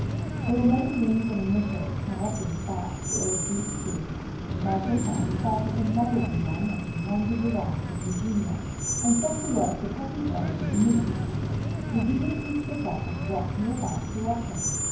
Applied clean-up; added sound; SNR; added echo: none; Screech; 1 dB; reverberation time 0.9 s.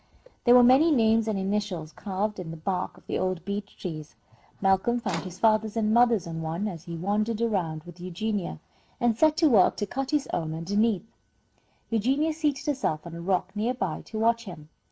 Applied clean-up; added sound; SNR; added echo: none; none; none; none.